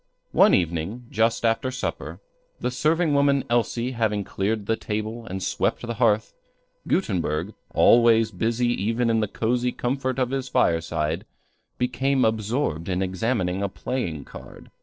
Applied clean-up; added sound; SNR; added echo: neural separator model SepFormer DNS4.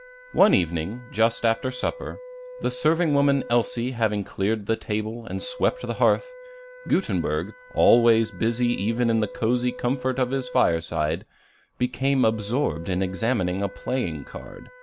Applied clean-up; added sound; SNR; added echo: none; Wind instrument, woodwind instrument; 18 dB; none.